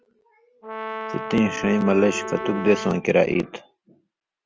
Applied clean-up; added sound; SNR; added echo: none; Brass instrument; 9 dB; none.